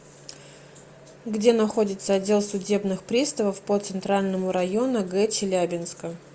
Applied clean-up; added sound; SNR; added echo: none; none; none; none.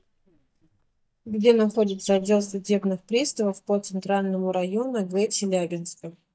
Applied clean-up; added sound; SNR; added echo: neural mask model DeepFilterNet 3.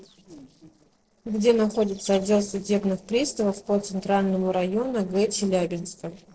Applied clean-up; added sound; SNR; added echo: neural separator model SepFormer DNS4.